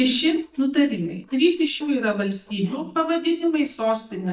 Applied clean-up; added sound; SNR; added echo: neural mask model DeepFilterNet 3.